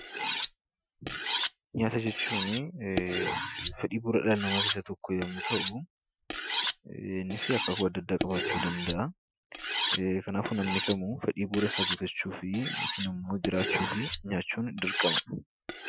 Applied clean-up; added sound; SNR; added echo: classical method Wiener filter.